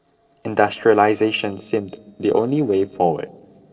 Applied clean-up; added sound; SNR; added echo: neural separator model SepFormer DNS4.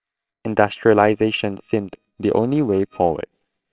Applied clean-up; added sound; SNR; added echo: neural separator model SepFormer WHAMR!.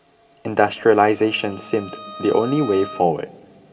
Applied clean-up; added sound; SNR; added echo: none; Bowed string instrument; 18 dB; reverberation time 2.1 s.